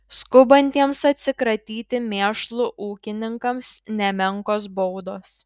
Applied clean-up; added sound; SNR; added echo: none; none; none; none.